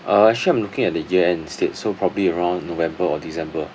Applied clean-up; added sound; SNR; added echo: none; none; none; none.